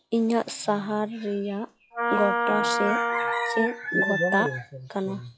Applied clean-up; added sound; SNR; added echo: classical method log-MMSE.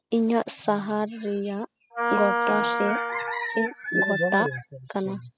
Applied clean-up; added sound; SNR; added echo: classical method spectral subtraction.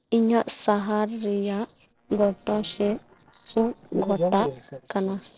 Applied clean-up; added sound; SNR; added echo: neural separator model SepFormer DNS4.